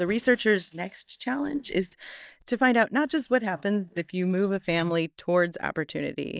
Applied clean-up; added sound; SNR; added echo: neural mask model DeepFilterNet 3.